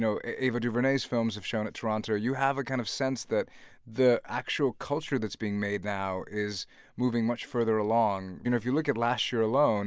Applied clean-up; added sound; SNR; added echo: none; none; none; none.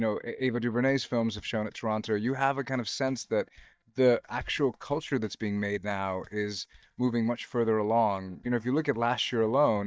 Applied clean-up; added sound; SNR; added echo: neural mask model DeepFilterNet 3.